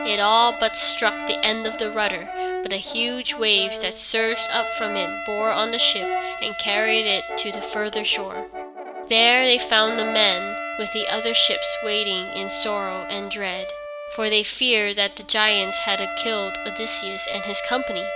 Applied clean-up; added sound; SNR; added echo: none; Brass instrument + Wind instrument, woodwind instrument; 7 dB; none.